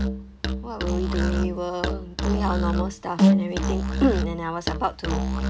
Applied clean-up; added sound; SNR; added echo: none; Musical instrument; -5 dB; none.